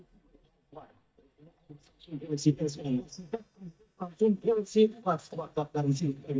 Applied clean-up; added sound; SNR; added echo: neural mask model DeepFilterNet 3.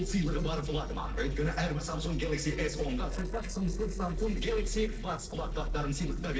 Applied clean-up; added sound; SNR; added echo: neural separator model SepFormer DNS4.